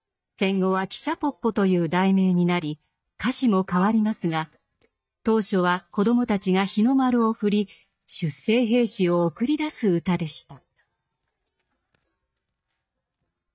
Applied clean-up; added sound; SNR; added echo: neural mask model DeepFilterNet 3.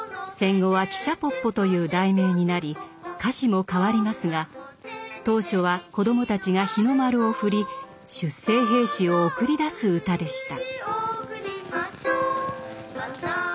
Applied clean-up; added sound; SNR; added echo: none; none; none; none.